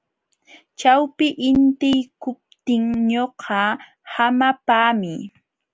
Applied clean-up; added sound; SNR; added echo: none; none; none; none.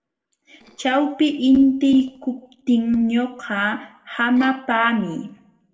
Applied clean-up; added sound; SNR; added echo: neural separator model SepFormer DNS4.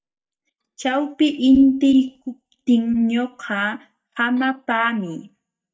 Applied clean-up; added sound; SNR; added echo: neural mask model DeepFilterNet 3.